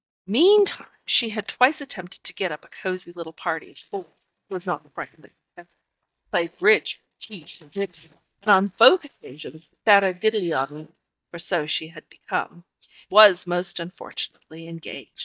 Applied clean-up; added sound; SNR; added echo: neural mask model DeepFilterNet 3.